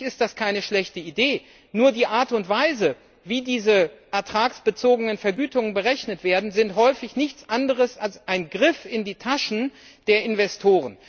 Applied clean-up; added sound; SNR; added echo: none; none; none; none.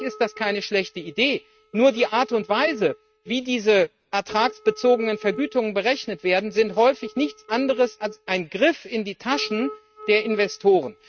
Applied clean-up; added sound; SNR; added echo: neural mask model RNNoise.